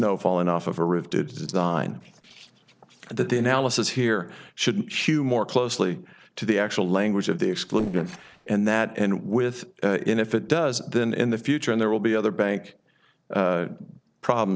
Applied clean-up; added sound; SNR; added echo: neural separator model SepFormer DNS4.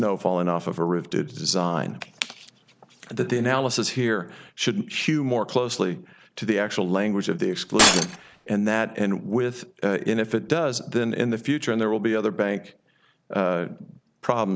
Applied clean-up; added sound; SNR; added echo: none; Shatter; -3 dB; none.